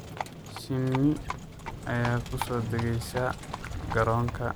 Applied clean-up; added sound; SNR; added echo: none; Livestock, farm animals, working animals + Motorcycle; 6 dB; none.